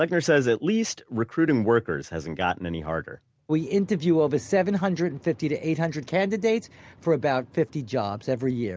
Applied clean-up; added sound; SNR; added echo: none; none; none; none.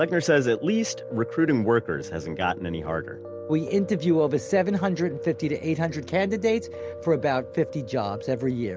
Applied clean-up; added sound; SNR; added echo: none; Piano; 12 dB; none.